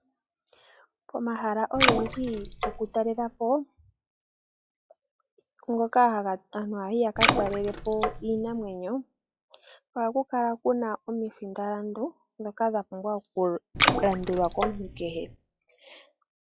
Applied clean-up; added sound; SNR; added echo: classical method log-MMSE.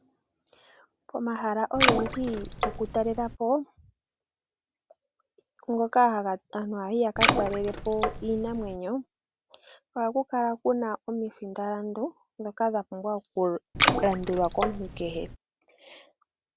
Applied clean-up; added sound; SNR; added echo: none; Water / Splash, splatter; -2 dB; none.